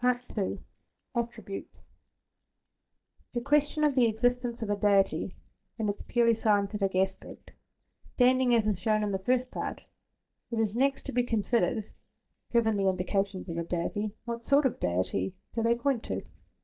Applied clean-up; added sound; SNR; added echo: neural mask model DeepFilterNet 3.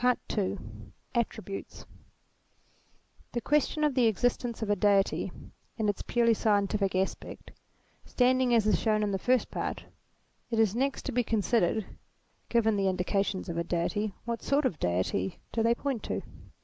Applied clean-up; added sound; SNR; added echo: none; none; none; none.